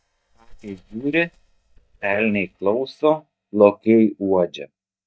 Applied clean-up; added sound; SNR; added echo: neural mask model DeepFilterNet 3.